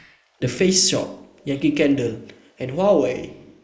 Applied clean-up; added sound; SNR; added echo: neural mask model Resemble Enhance denoiser.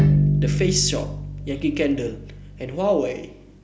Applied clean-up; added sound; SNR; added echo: none; Bowed string instrument; -1 dB; none.